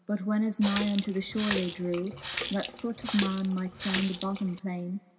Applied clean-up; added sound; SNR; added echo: none; Water tap, faucet; 7 dB; none.